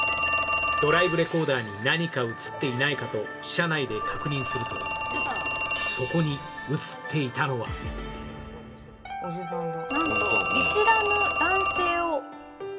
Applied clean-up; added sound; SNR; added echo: none; Telephone; -5 dB; reverberation time 1.7 s.